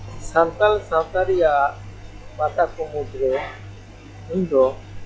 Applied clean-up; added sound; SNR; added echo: classical method log-MMSE.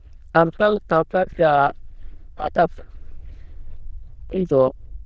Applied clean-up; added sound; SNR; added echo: neural diffusion model UNIVERSE++.